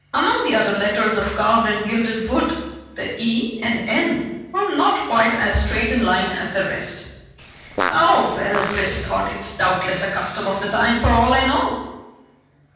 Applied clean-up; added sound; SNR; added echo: none; Fart; 8 dB; reverberation time 1.2 s.